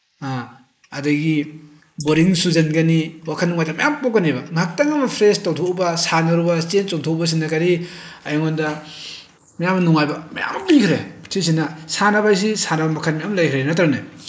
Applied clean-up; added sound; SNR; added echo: neural mask model Resemble Enhance denoiser.